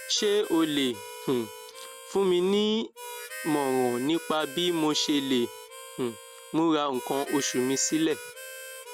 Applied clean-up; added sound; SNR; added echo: none; Harmonica; 14 dB; none.